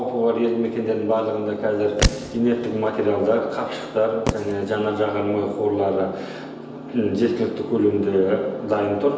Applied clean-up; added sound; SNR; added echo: none; Fireworks; 7 dB; reverberation time 1.0 s.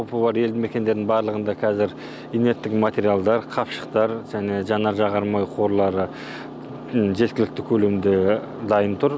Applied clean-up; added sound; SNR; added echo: none; none; none; none.